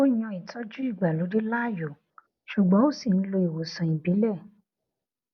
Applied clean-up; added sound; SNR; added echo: none; none; none; none.